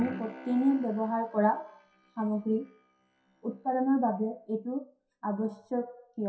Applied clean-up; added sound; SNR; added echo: classical method WPE with log-MMSE.